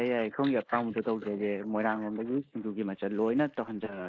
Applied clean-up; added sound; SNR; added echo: neural mask model Resemble Enhance denoiser.